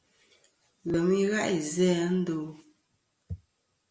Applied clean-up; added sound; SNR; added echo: none; none; none; none.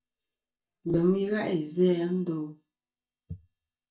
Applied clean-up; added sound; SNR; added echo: neural mask model DeepFilterNet 3.